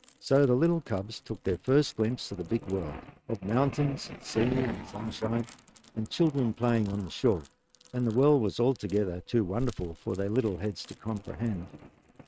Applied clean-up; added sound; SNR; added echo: neural mask model RNNoise.